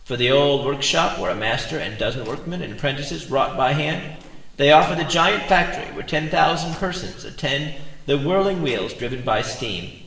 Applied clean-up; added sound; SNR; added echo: neural separator model SepFormer DNS4.